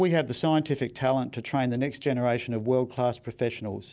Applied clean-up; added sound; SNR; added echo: none; none; none; none.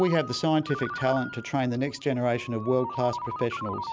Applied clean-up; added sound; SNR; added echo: none; Ringtone; 10 dB; none.